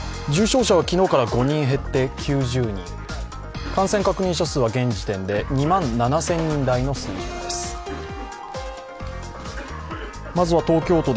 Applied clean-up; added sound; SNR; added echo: none; Cough; 20 dB; none.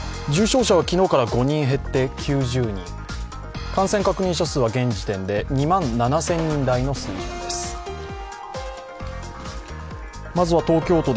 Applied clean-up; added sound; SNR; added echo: none; none; none; none.